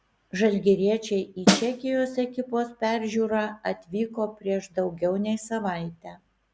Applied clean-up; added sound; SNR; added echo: none; Snare drum; -4 dB; none.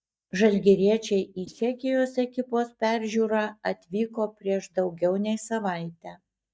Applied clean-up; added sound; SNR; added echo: neural mask model DeepFilterNet 3.